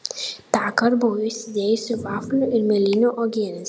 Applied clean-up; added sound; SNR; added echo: none; none; none; none.